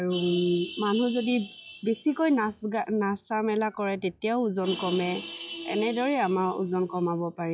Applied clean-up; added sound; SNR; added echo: classical method log-MMSE.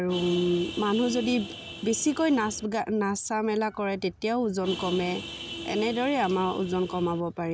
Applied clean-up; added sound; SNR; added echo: none; Vehicle horn, car horn, honking; 11 dB; none.